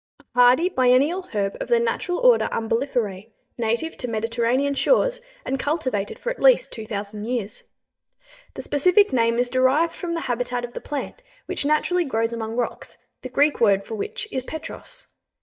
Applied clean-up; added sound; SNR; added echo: neural mask model DeepFilterNet 3.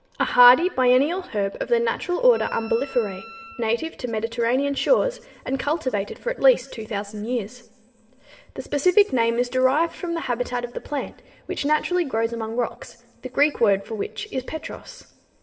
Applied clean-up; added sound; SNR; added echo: none; Wind instrument, woodwind instrument; 19 dB; reverberation time 1.3 s.